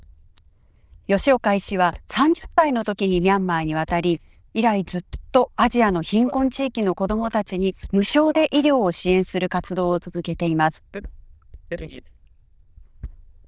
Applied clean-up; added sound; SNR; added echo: neural diffusion model UNIVERSE++.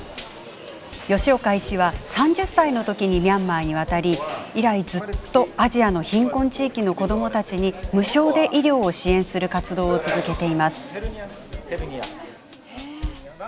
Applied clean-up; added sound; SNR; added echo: none; Drum / Drum kit; 14 dB; none.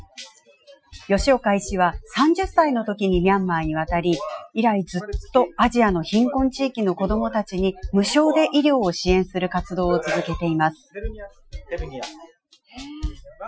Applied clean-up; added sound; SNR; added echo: classical method Wiener filter.